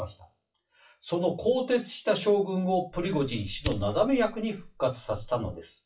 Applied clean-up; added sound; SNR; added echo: classical method WPE with log-MMSE.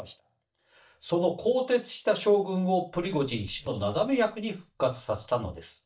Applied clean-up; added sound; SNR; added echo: neural mask model DeepFilterNet 3.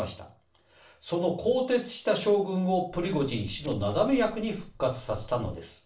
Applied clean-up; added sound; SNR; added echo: neural separator model SepFormer DNS4.